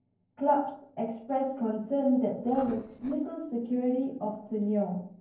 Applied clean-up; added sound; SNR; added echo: neural separator model SepFormer DNS4.